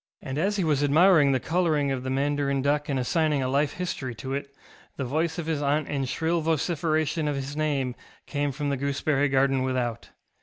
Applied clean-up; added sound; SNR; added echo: none; none; none; none.